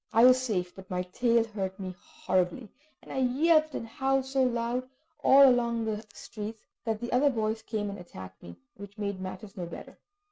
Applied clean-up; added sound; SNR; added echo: none; none; none; none.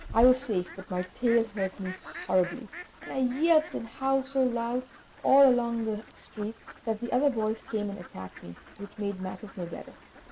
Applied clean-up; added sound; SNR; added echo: none; Fowl; 16 dB; none.